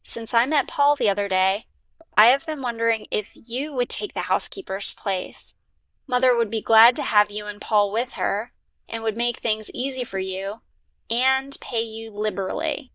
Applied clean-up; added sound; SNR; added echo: neural diffusion model UNIVERSE++.